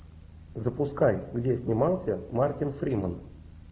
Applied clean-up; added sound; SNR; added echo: none; none; none; none.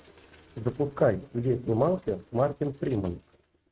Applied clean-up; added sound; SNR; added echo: neural mask model RNNoise.